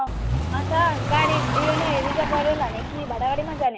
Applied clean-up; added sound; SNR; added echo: none; Car; 0 dB; none.